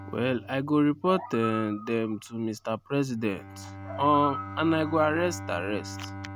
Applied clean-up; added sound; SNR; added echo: none; Animal + Bowed string instrument; 11 dB; none.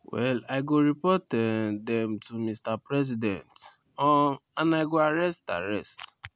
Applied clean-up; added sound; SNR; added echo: none; none; none; none.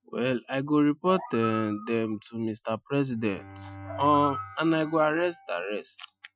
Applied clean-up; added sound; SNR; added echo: classical method Wiener filter.